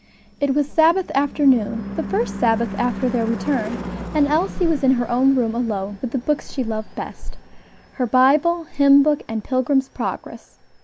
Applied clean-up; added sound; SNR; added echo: none; Car passing by / Engine / Truck; 13 dB; none.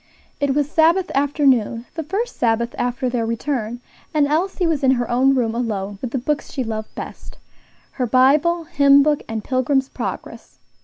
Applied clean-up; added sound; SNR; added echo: none; none; none; none.